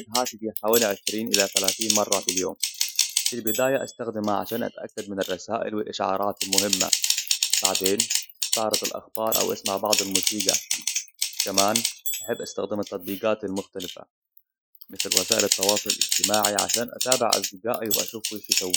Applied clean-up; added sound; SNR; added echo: classical method Wiener filter.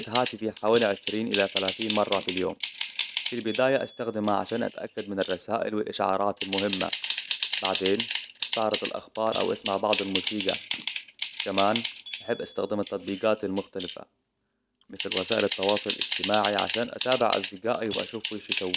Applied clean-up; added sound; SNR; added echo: none; Typing; -2 dB; none.